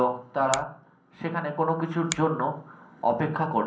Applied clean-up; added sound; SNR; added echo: none; Finger snapping; 14 dB; reverberation time 0.6 s.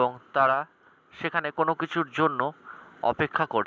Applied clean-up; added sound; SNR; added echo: none; none; none; none.